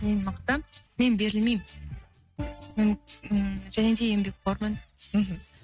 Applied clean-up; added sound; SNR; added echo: neural mask model RNNoise.